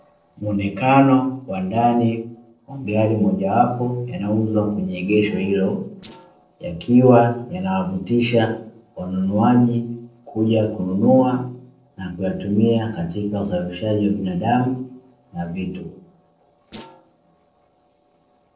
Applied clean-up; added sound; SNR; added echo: neural separator model SepFormer DNS4.